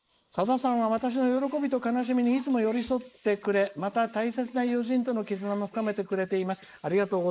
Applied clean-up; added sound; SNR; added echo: neural mask model Resemble Enhance denoiser.